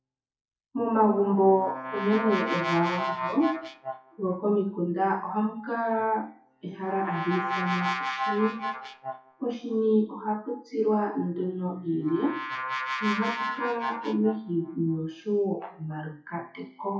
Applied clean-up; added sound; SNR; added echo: classical method WPE with log-MMSE.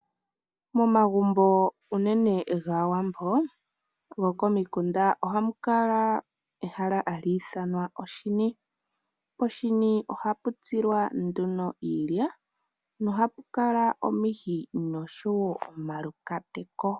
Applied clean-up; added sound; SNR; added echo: none; none; none; none.